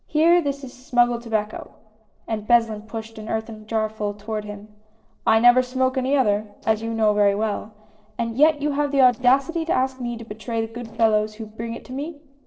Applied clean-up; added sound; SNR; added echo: neural separator model SepFormer DNS4.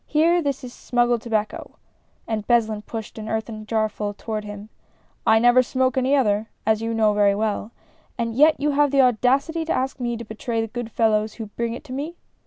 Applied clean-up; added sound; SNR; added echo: none; none; none; none.